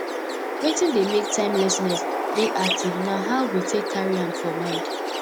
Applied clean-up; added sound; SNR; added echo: none; Chirp, tweet; 2 dB; none.